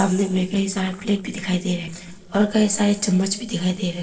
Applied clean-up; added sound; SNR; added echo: neural separator model SepFormer DNS4.